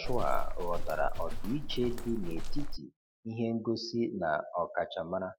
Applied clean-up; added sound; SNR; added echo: none; Livestock, farm animals, working animals; -4 dB; none.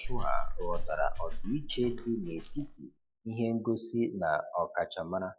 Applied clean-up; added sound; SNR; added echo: classical method log-MMSE.